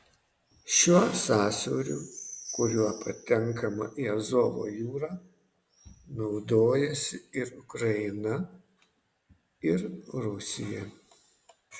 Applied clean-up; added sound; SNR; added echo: none; none; none; none.